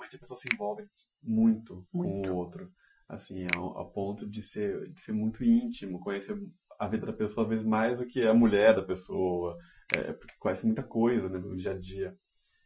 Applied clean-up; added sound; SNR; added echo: classical method Wiener filter.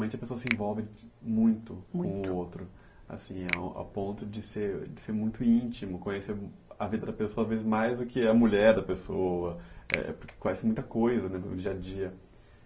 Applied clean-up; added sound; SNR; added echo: none; Finger snapping; 14 dB; none.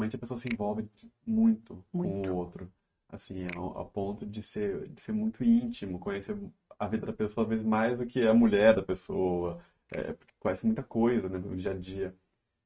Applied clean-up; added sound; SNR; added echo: neural mask model RNNoise.